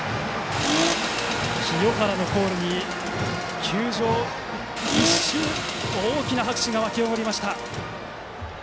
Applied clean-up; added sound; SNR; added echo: none; Accelerating, revving, vroom; 4 dB; none.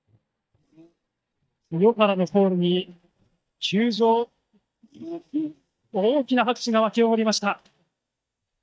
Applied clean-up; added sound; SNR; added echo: neural mask model DeepFilterNet 3.